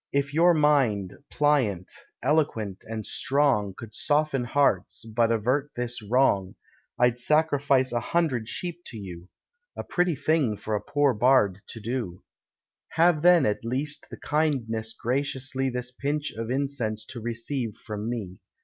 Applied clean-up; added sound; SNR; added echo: none; none; none; none.